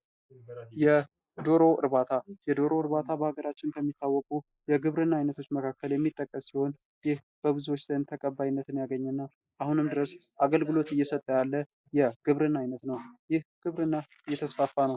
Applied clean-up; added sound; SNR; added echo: neural mask model Resemble Enhance denoiser.